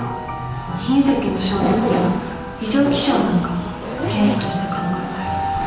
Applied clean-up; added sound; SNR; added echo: none; Zipper (clothing); 6 dB; reverberation time 1.1 s.